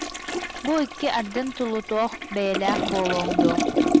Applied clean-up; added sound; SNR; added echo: none; Toilet flush; -1 dB; none.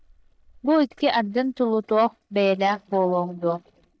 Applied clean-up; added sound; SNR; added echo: neural mask model DeepFilterNet 3.